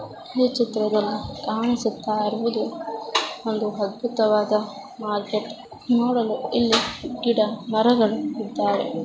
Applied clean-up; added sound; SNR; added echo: none; none; none; none.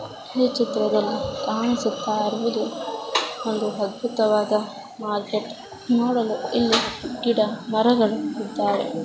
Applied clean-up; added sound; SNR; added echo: none; Hiss; 13 dB; none.